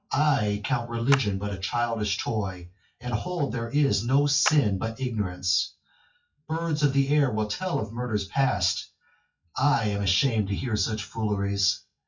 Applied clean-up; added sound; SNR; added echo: classical method WPE with log-MMSE.